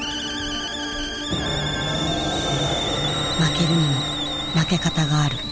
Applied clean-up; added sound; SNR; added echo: none; Hiss; 5 dB; none.